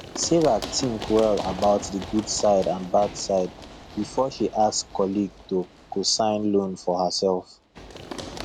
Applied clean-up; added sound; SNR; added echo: none; Run; 14 dB; none.